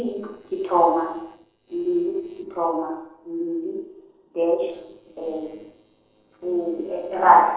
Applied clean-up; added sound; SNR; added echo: neural separator model SepFormer DNS4.